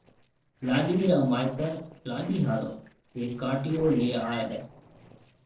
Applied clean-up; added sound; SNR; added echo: neural separator model SepFormer DNS4.